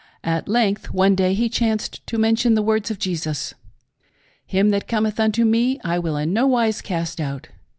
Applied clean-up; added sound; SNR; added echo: none; none; none; none.